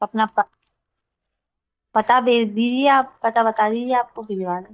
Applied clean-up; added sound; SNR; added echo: neural mask model DeepFilterNet 3.